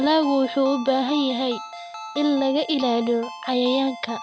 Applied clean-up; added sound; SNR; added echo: none; Ringtone; 13 dB; none.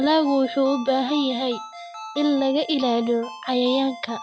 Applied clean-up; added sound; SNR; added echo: classical method log-MMSE.